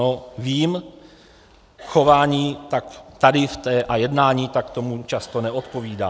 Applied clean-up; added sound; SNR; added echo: none; none; none; none.